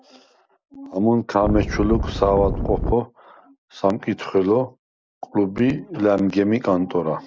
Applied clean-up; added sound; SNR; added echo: none; Wind; 2 dB; none.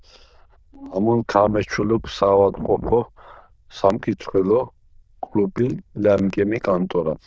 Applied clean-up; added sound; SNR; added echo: neural diffusion model UNIVERSE++.